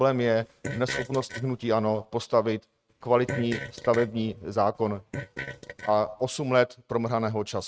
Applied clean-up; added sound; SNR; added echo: neural mask model RNNoise.